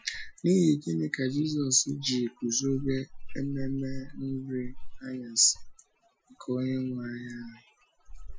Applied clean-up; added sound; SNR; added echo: classical method Wiener filter.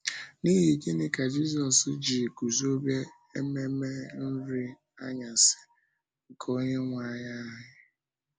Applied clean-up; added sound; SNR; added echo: none; none; none; none.